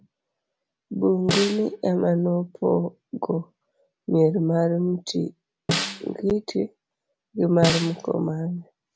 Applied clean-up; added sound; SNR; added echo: none; Snare drum; 6 dB; none.